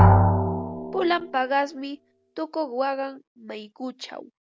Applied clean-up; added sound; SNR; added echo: none; Drum; -4 dB; none.